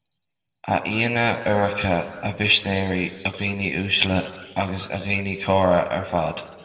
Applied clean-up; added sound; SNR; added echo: none; none; none; reverberation time 1.6 s.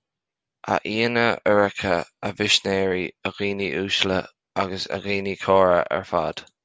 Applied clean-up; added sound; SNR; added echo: none; none; none; none.